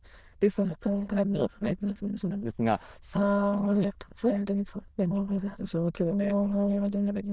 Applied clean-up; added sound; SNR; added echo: neural diffusion model UNIVERSE++.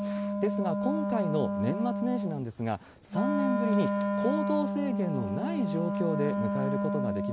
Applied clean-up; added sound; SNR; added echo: none; Wind instrument, woodwind instrument; -1 dB; none.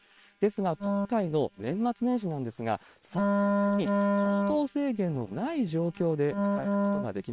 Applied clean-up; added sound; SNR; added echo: neural separator model SepFormer WHAM!.